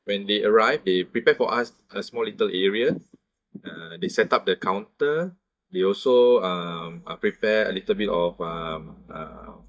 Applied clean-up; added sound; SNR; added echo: neural mask model DeepFilterNet 3.